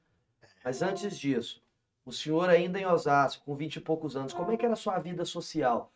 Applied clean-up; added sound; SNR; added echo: neural mask model RNNoise.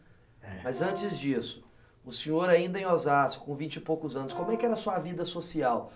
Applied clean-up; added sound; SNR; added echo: none; Brass instrument; 12 dB; none.